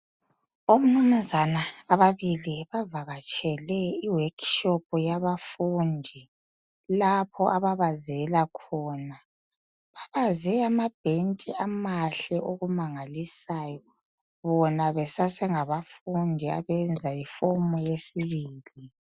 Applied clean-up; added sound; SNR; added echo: none; none; none; none.